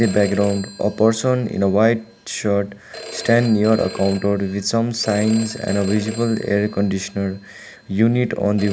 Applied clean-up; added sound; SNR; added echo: none; Telephone; 17 dB; none.